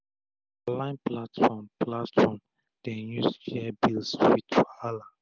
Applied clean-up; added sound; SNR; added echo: none; none; none; none.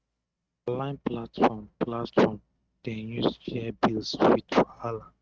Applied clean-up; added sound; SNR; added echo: neural mask model RNNoise.